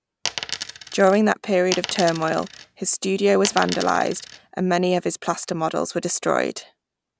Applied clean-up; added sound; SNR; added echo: none; Coin (dropping); 10 dB; none.